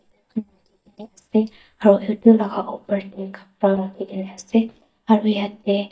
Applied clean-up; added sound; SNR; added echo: neural mask model DeepFilterNet 3.